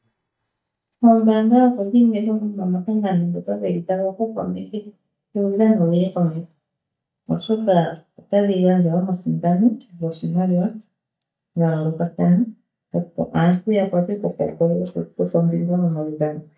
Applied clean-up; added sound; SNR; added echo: neural mask model DeepFilterNet 3.